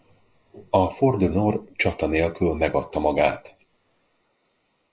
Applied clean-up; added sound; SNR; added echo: neural mask model Resemble Enhance denoiser.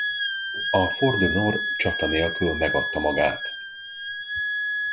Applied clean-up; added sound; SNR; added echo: none; Wind instrument, woodwind instrument; 2 dB; none.